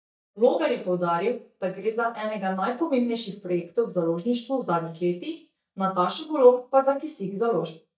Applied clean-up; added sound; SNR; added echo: neural mask model DeepFilterNet 3.